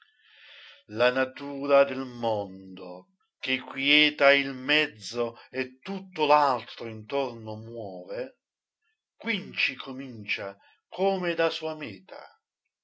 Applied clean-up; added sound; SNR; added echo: none; none; none; none.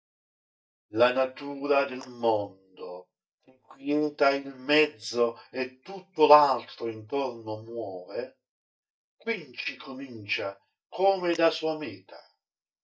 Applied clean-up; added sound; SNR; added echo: neural mask model DeepFilterNet 3.